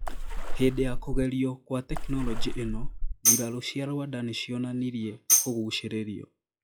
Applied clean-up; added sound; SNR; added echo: classical method log-MMSE.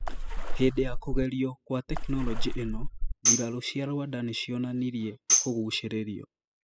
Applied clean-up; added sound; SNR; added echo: classical method spectral subtraction.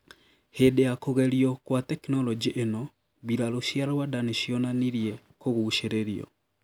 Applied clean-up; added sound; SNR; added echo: none; none; none; none.